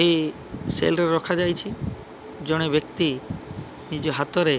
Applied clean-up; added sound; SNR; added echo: none; none; none; none.